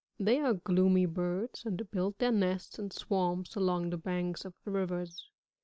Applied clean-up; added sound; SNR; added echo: none; none; none; none.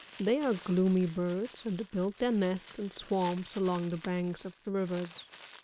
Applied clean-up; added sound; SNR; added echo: none; Crumpling, crinkling; 17 dB; none.